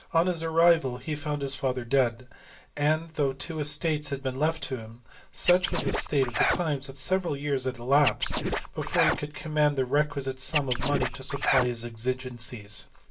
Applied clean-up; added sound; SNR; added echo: none; Scratching (performance technique); 1 dB; reverberation time 0.2 s.